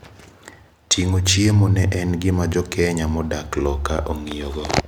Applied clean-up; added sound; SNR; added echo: none; none; none; none.